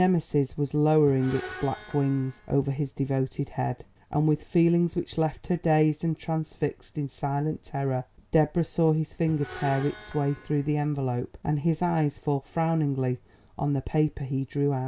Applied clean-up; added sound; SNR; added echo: none; Screech; 18 dB; none.